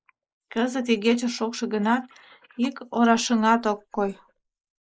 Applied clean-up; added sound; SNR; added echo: neural mask model Resemble Enhance denoiser.